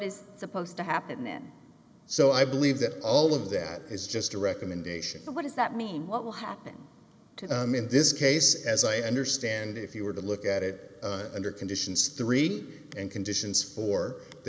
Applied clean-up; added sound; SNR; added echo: none; none; none; none.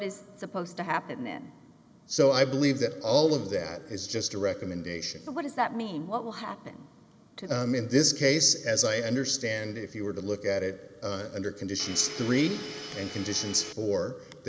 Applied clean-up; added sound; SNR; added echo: none; Domestic sounds, home sounds; 10 dB; none.